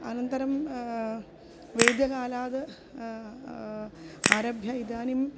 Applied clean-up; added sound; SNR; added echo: none; Crack / Crackle; -1 dB; none.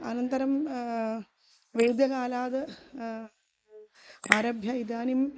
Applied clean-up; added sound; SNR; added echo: neural mask model Resemble Enhance denoiser.